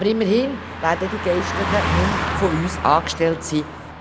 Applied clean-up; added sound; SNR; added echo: none; Car passing by; 4 dB; none.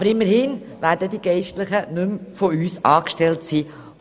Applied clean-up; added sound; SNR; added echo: none; none; none; none.